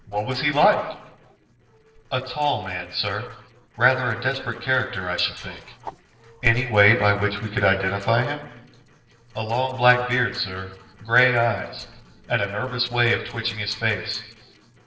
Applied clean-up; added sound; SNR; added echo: neural separator model SepFormer DNS4.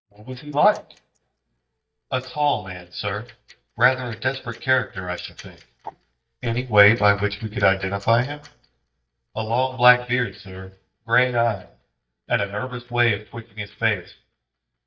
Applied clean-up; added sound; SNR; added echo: neural mask model DeepFilterNet 3.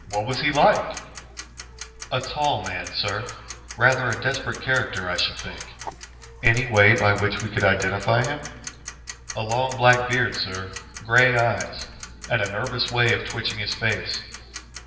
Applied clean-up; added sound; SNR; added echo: none; Tick-tock; 14 dB; reverberation time 1.2 s.